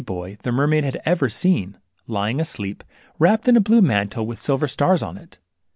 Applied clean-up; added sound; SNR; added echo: none; none; none; none.